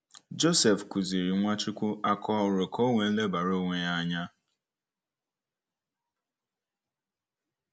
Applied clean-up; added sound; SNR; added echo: none; none; none; none.